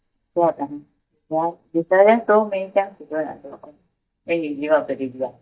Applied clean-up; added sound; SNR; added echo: neural mask model DeepFilterNet 3.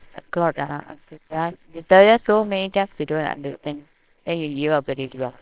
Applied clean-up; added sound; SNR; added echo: neural separator model SepFormer WHAMR!.